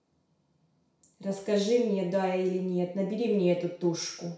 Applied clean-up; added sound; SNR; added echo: none; none; none; reverberation time 0.6 s.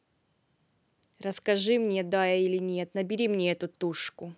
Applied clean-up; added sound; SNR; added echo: none; none; none; none.